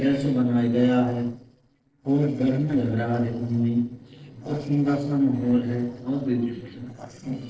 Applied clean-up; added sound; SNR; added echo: neural separator model SepFormer DNS4.